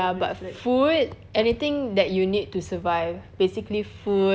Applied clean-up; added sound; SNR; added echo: none; none; none; none.